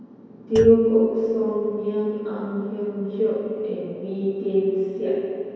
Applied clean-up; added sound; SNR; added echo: none; Thump, thud; 18 dB; reverberation time 2.2 s.